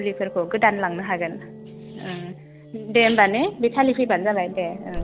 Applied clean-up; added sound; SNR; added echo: none; Piano + Alarm; 15 dB; none.